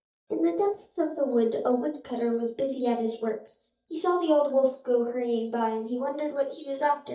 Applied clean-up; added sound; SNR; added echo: neural mask model DeepFilterNet 3.